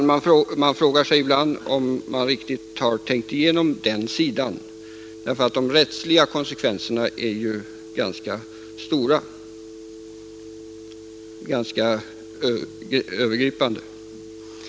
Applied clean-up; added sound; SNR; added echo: none; Telephone; 17 dB; none.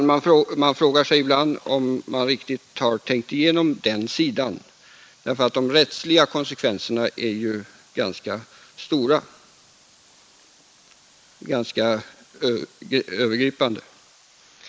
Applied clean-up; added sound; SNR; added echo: neural mask model Resemble Enhance denoiser.